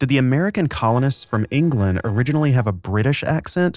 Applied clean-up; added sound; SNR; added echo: neural separator model SepFormer DNS4.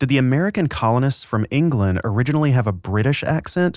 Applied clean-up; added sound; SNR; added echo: none; none; none; none.